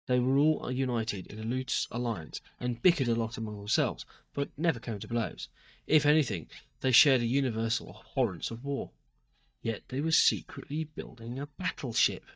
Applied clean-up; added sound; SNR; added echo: neural mask model DeepFilterNet 3.